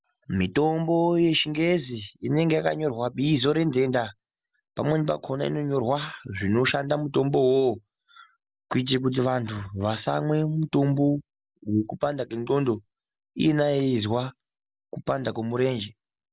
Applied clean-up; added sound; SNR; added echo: none; none; none; none.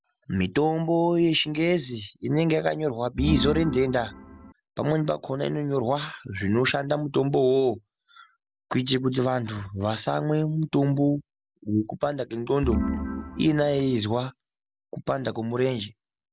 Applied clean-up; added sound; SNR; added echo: none; Organ; 4 dB; none.